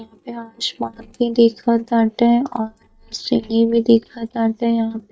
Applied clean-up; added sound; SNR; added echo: neural mask model DeepFilterNet 3.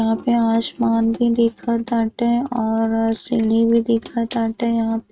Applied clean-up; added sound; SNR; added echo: neural mask model RNNoise.